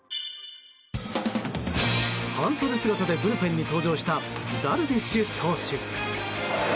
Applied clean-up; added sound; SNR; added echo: none; none; none; none.